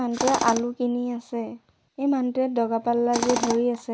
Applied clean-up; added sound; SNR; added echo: none; Tools; 8 dB; none.